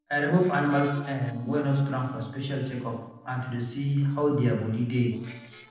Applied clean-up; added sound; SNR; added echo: neural separator model SepFormer DNS4.